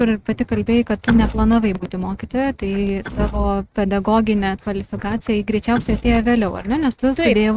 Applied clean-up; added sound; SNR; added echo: neural mask model RNNoise.